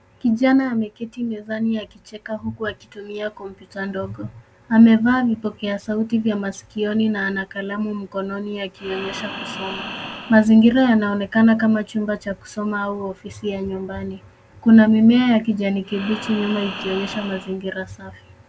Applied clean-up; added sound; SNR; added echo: none; Breathing; 11 dB; none.